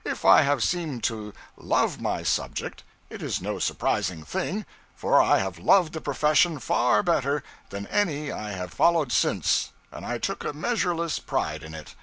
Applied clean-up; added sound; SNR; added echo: none; none; none; none.